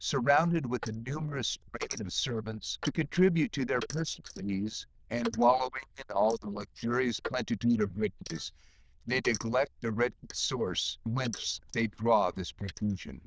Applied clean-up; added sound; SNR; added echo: neural diffusion model UNIVERSE++.